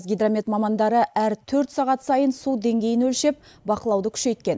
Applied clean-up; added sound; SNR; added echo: neural mask model Resemble Enhance denoiser.